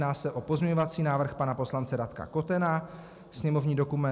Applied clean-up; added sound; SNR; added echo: none; none; none; none.